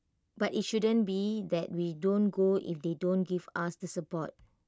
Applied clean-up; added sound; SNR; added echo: none; none; none; none.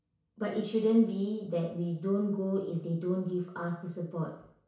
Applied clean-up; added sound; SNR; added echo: none; none; none; reverberation time 0.6 s.